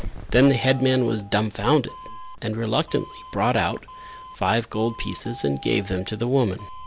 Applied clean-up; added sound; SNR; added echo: none; Doorbell; 15 dB; none.